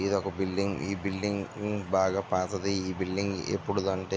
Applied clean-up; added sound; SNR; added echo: none; none; none; none.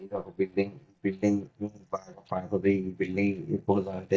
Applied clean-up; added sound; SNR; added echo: neural mask model DeepFilterNet 3.